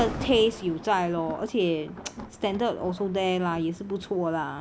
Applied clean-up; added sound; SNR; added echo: none; Thunder; 13 dB; none.